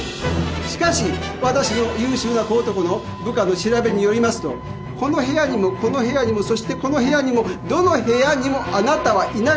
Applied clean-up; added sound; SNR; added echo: none; none; none; none.